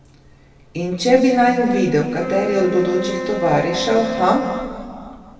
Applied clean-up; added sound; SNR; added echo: none; Wind instrument, woodwind instrument; 8 dB; reverberation time 2.3 s.